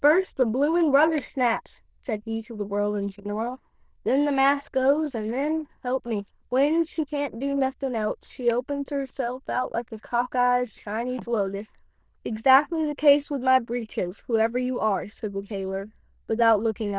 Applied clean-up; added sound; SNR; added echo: neural diffusion model UNIVERSE++.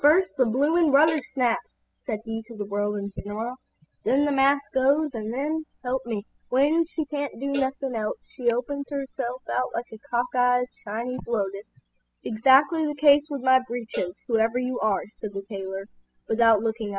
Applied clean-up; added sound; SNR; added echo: classical method spectral subtraction.